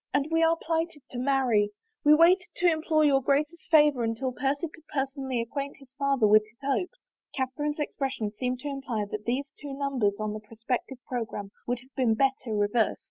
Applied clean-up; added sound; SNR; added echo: none; none; none; none.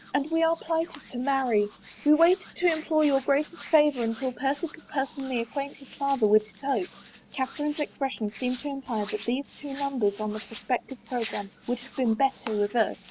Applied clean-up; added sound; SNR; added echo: none; Hands; 20 dB; none.